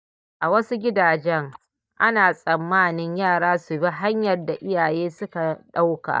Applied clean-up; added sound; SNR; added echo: neural mask model DeepFilterNet 3.